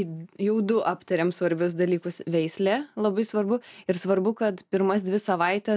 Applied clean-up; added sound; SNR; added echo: none; none; none; none.